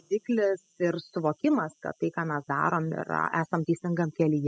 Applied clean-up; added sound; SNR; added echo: classical method spectral subtraction.